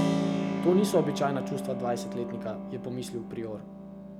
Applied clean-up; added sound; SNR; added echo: none; Keyboard (musical) + Electric guitar; 1 dB; none.